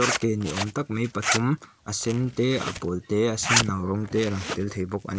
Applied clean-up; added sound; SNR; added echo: none; Zipper (clothing); 5 dB; none.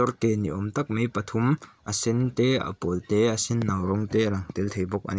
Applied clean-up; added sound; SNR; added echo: none; none; none; none.